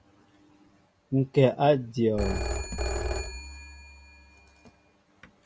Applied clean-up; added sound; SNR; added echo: none; Telephone; 4 dB; none.